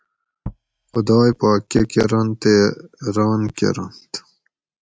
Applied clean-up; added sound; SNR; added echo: neural mask model RNNoise.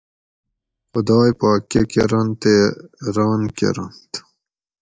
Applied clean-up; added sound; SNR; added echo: neural mask model DeepFilterNet 3.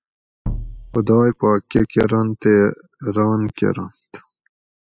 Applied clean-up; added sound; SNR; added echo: classical method spectral subtraction.